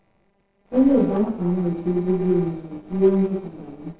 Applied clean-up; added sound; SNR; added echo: neural separator model SepFormer DNS4.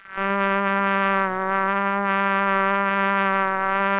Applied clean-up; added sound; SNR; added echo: neural separator model SepFormer WHAMR!.